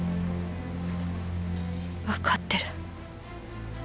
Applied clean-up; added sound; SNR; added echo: none; none; none; none.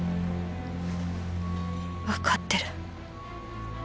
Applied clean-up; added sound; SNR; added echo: none; Wind instrument, woodwind instrument; 16 dB; none.